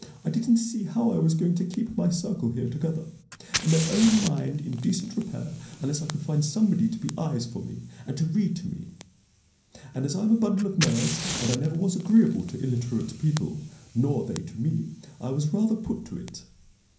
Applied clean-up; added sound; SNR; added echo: none; Fire; 13 dB; reverberation time 0.6 s.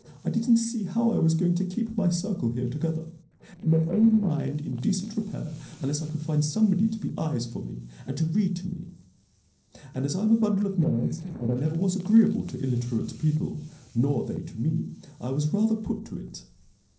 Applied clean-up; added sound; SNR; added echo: neural separator model SepFormer DNS4.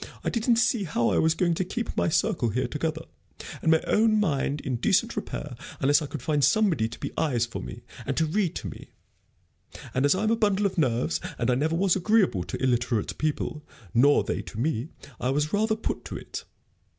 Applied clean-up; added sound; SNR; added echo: none; none; none; none.